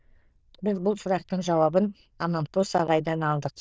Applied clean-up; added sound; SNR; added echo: neural diffusion model UNIVERSE++.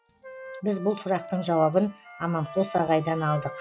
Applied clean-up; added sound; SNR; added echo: classical method log-MMSE.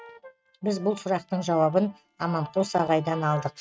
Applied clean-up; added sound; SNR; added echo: neural mask model RNNoise.